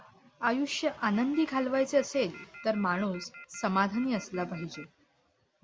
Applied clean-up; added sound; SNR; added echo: none; Telephone; 19 dB; none.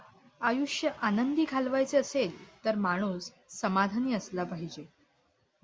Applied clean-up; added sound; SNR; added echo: none; none; none; none.